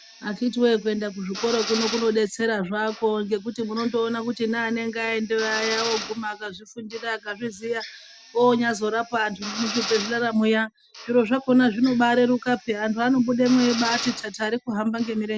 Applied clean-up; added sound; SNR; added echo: none; Drill; 13 dB; none.